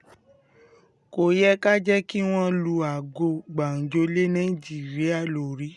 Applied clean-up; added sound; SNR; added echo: none; none; none; none.